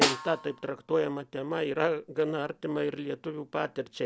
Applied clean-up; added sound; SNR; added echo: none; Snare drum; 3 dB; none.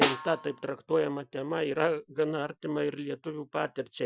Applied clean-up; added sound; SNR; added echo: classical method Wiener filter.